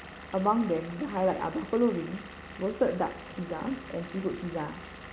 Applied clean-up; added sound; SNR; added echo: none; Engine / Vehicle; 14 dB; none.